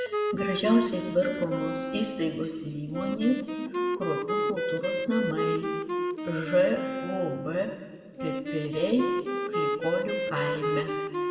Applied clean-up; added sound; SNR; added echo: none; Wind instrument, woodwind instrument; 1 dB; reverberation time 1.7 s.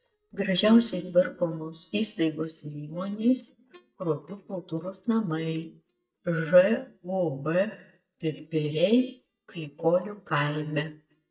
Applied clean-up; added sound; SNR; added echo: neural mask model DeepFilterNet 3.